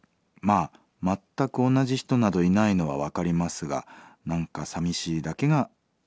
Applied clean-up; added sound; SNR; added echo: none; none; none; none.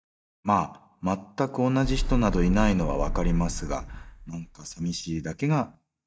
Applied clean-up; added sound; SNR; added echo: neural mask model DeepFilterNet 3.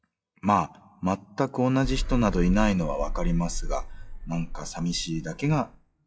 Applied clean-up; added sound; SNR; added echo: classical method WPE with log-MMSE.